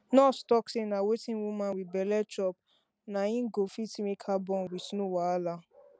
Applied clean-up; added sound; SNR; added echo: none; none; none; none.